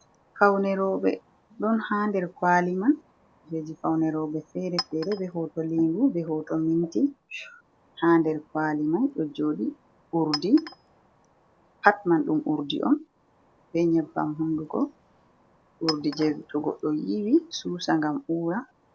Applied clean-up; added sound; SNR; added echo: none; Chink, clink; 19 dB; none.